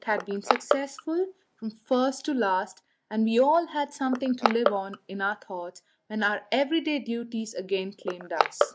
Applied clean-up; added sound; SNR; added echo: none; Crushing; 5 dB; none.